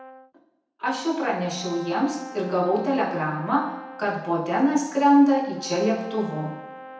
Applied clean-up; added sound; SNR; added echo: none; Brass instrument; 18 dB; reverberation time 0.9 s.